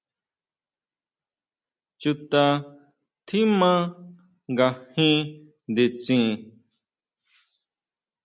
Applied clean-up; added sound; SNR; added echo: none; none; none; none.